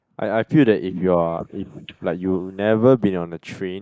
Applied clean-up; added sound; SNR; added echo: neural mask model Resemble Enhance denoiser.